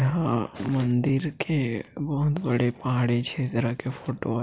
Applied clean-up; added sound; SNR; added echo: none; none; none; none.